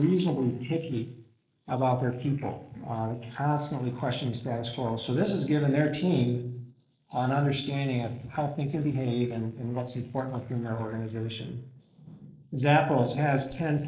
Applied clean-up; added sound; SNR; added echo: neural mask model Resemble Enhance denoiser.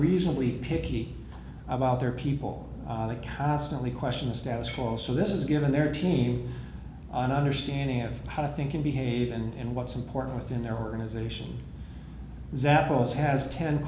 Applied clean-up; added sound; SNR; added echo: none; none; none; none.